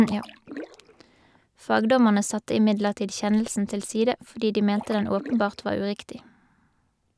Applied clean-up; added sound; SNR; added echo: none; Splash, splatter; 17 dB; none.